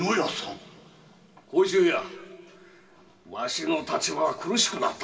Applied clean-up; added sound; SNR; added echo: none; none; none; reverberation time 2.6 s.